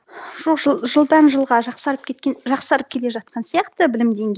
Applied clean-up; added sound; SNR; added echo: none; none; none; none.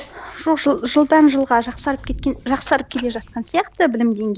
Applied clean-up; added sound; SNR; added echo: none; Cat + Thunder / Rain; 19 dB; none.